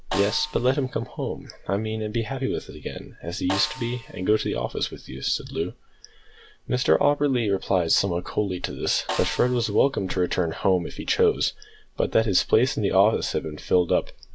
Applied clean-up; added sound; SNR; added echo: none; Snare drum; 14 dB; none.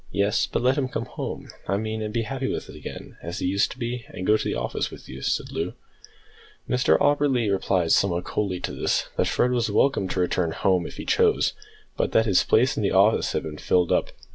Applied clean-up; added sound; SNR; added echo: none; none; none; none.